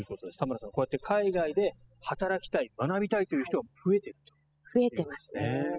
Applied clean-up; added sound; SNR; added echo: classical method spectral subtraction.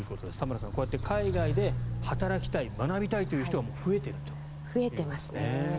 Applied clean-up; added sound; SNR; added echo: none; Walk, footsteps; 4 dB; none.